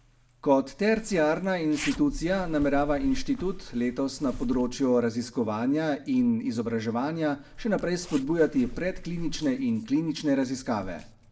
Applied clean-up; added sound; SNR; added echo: none; Zipper (clothing); 13 dB; reverberation time 0.4 s.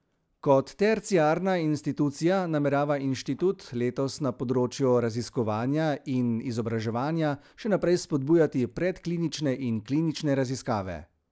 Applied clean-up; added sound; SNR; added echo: none; none; none; none.